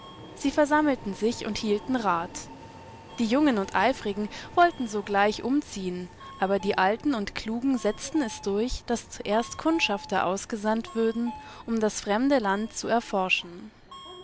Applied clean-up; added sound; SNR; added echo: none; Subway, metro, underground; 18 dB; none.